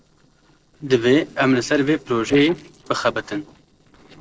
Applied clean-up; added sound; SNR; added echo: neural separator model SepFormer DNS4.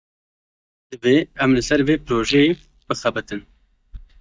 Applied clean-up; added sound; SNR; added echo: neural mask model DeepFilterNet 3.